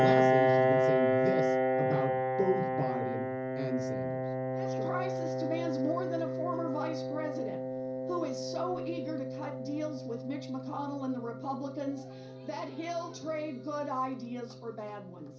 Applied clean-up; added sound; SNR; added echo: none; Piano; -5 dB; reverberation time 0.5 s.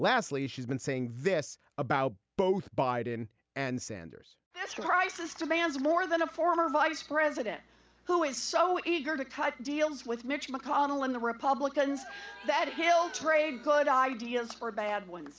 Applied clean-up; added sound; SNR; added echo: none; none; none; none.